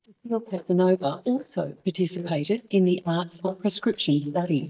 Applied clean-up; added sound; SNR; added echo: neural mask model DeepFilterNet 3.